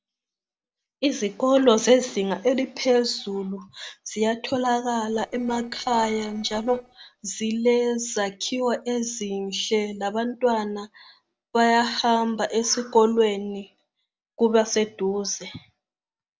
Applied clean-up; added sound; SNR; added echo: neural separator model SepFormer DNS4.